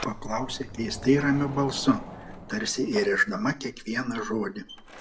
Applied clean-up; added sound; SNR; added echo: none; Sliding door; 14 dB; reverberation time 0.4 s.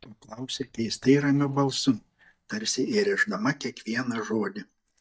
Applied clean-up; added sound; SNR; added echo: neural mask model DeepFilterNet 3.